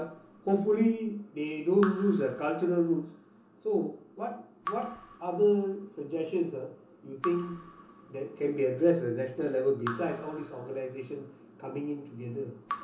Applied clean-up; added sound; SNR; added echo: none; Raindrop / Drip; 16 dB; reverberation time 0.8 s.